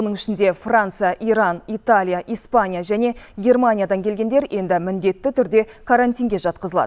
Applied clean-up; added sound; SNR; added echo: none; none; none; none.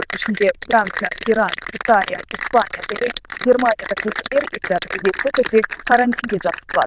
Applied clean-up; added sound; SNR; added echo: neural diffusion model UNIVERSE++.